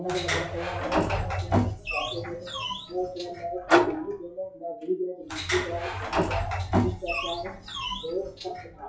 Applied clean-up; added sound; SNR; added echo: classical method WPE with log-MMSE.